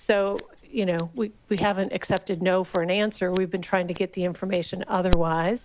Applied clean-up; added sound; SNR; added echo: none; Scissors; 8 dB; none.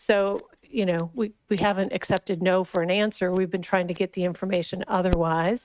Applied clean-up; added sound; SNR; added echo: neural mask model RNNoise.